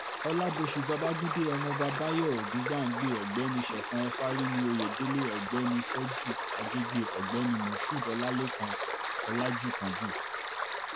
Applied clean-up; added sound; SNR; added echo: none; Stream; 1 dB; none.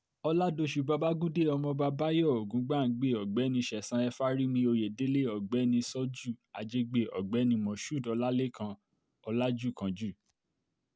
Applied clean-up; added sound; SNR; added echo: none; none; none; none.